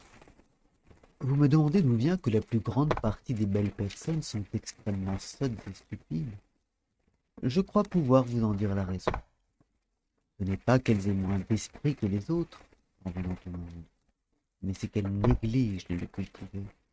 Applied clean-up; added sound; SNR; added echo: neural mask model RNNoise.